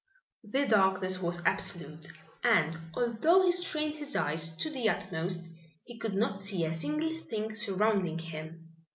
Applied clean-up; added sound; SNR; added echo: none; none; none; none.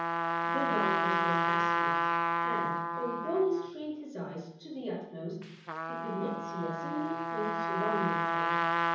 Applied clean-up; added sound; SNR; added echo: none; Trumpet; -5 dB; reverberation time 0.7 s.